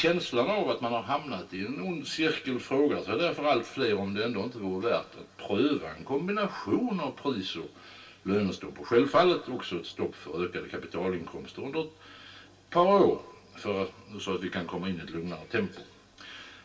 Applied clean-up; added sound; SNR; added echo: none; none; none; reverberation time 0.2 s.